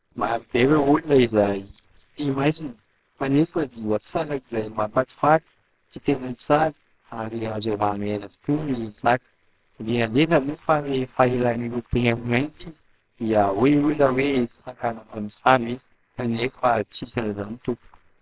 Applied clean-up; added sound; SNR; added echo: neural separator model SepFormer WHAMR!.